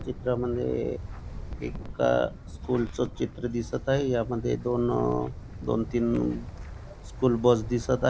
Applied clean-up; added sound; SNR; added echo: none; Wind; 12 dB; none.